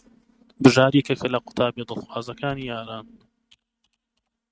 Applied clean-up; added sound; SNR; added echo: neural mask model RNNoise.